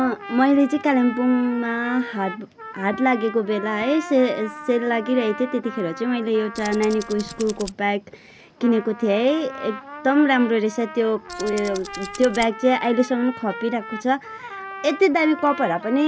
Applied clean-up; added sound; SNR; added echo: none; Tools + Trumpet; 14 dB; none.